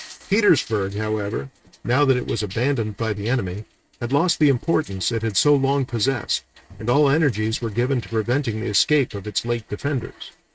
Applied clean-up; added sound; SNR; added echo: neural mask model RNNoise.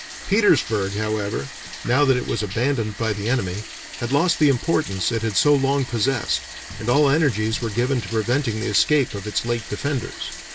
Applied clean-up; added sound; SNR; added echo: none; Bathtub (filling or washing); 14 dB; none.